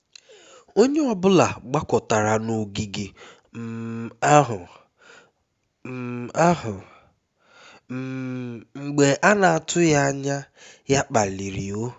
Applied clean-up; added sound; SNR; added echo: none; none; none; none.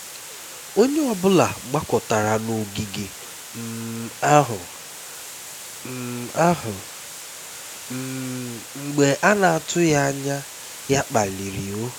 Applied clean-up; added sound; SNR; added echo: none; Water; 14 dB; none.